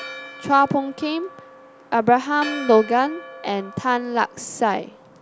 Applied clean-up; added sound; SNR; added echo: none; Church bell; 16 dB; none.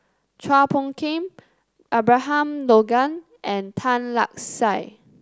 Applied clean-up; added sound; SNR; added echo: none; none; none; none.